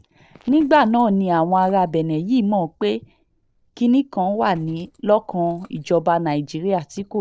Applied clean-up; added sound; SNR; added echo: neural separator model SepFormer DNS4.